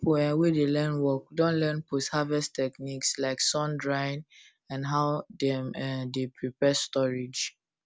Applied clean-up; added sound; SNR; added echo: none; none; none; none.